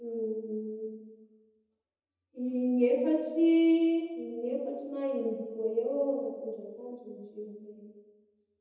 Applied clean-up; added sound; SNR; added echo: none; none; none; reverberation time 1.1 s.